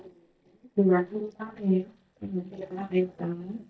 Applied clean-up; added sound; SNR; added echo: neural mask model DeepFilterNet 3.